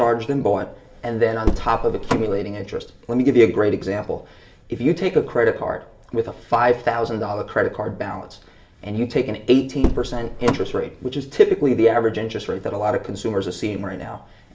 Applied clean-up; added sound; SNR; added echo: none; Car; 1 dB; reverberation time 0.5 s.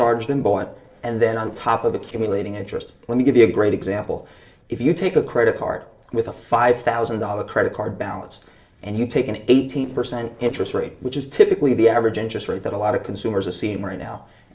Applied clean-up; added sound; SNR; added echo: neural separator model SepFormer DNS4.